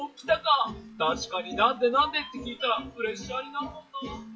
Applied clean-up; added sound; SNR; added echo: classical method WPE with log-MMSE.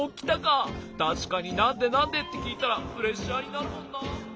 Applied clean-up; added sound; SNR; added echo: none; none; none; none.